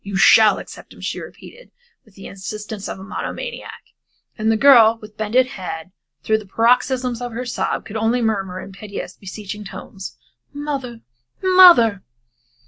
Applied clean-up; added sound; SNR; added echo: none; none; none; none.